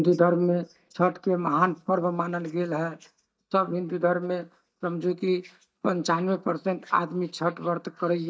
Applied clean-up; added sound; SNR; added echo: neural mask model DeepFilterNet 3.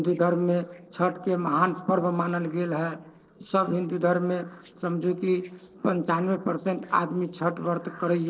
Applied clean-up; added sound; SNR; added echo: neural separator model SepFormer DNS4.